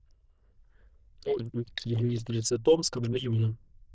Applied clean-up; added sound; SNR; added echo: neural diffusion model UNIVERSE++.